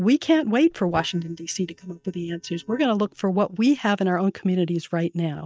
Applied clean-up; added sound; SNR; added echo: neural mask model DeepFilterNet 3.